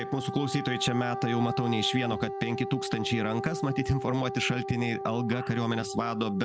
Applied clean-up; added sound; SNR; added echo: none; Wind instrument, woodwind instrument; 6 dB; none.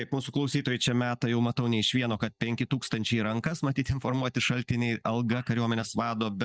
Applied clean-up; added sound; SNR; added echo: neural mask model DeepFilterNet 3.